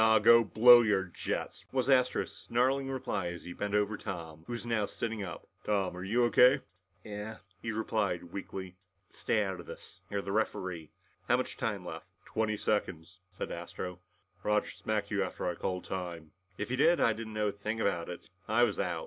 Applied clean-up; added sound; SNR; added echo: none; none; none; none.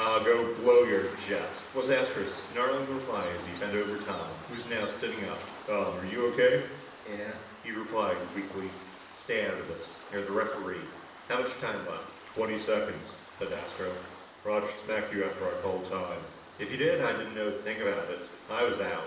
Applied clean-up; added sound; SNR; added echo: none; Waves, surf; 16 dB; reverberation time 0.8 s.